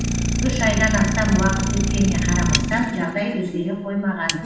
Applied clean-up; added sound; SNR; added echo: none; Idling; 0 dB; reverberation time 0.9 s.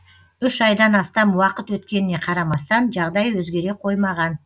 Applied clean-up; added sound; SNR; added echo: none; none; none; none.